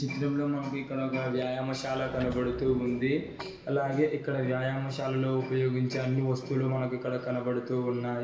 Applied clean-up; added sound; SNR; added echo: none; Sliding door / Wood; 13 dB; reverberation time 0.8 s.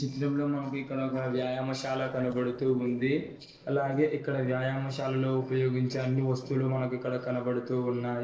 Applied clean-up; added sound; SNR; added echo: neural separator model SepFormer DNS4.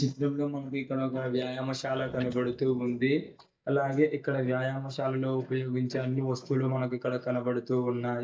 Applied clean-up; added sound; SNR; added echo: neural mask model DeepFilterNet 3.